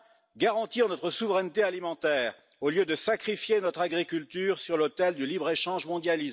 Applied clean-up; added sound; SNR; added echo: none; none; none; none.